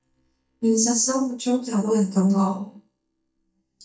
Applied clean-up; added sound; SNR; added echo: neural mask model DeepFilterNet 3.